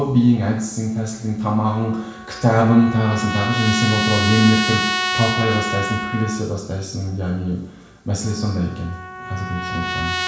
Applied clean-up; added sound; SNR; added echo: none; Trumpet; 7 dB; reverberation time 0.7 s.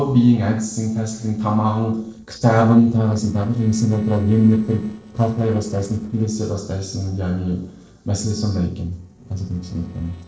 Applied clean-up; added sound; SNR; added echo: neural separator model SepFormer DNS4.